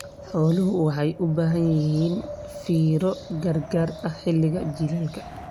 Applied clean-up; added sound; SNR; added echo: none; Wind; 15 dB; none.